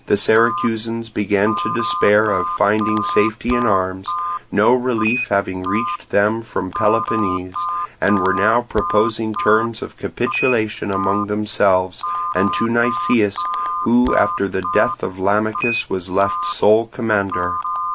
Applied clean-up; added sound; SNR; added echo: none; Telephone; 6 dB; none.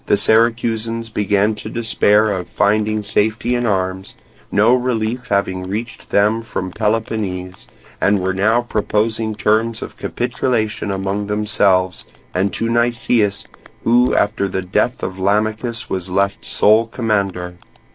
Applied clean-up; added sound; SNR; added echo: neural separator model SepFormer DNS4.